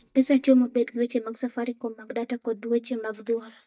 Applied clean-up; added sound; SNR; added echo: neural mask model DeepFilterNet 3.